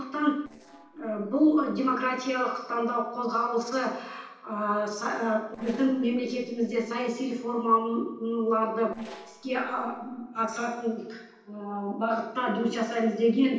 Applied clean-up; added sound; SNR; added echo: neural separator model SepFormer DNS4.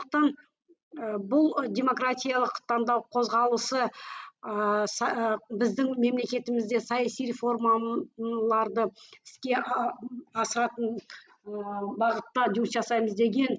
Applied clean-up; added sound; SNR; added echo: none; none; none; none.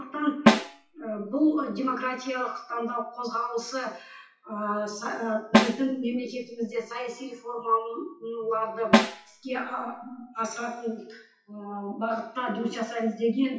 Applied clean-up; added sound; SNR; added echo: classical method WPE with log-MMSE.